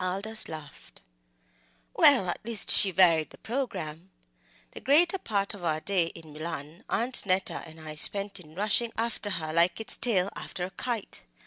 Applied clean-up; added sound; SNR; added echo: none; none; none; none.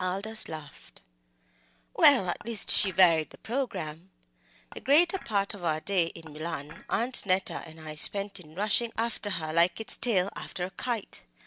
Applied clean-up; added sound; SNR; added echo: none; Dishes, pots, and pans / Chink, clink; 20 dB; none.